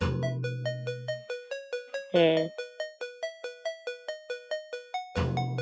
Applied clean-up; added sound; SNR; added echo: classical method Wiener filter.